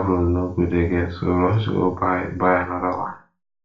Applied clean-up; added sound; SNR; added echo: none; none; none; reverberation time 0.4 s.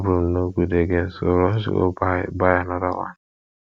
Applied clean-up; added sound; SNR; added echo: none; none; none; none.